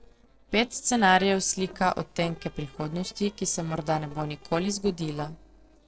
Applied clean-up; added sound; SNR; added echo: neural separator model SepFormer DNS4.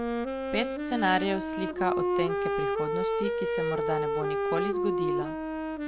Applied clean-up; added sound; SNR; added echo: none; Wind instrument, woodwind instrument; -3 dB; none.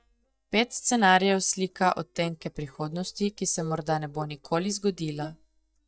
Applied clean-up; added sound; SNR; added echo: neural mask model DeepFilterNet 3.